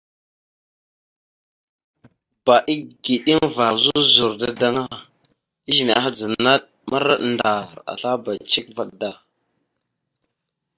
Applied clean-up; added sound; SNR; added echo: neural mask model DeepFilterNet 3.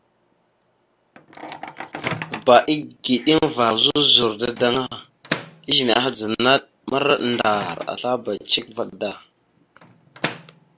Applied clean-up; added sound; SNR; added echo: none; Microwave oven; 15 dB; none.